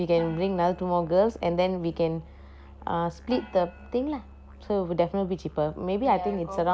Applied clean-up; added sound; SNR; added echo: none; Gong + Musical instrument; 19 dB; none.